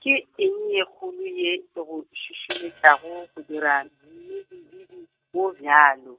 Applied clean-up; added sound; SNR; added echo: neural mask model RNNoise.